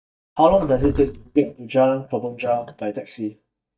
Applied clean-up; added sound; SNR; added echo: neural mask model DeepFilterNet 3.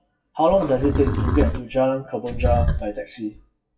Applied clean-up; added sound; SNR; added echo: classical method WPE with log-MMSE.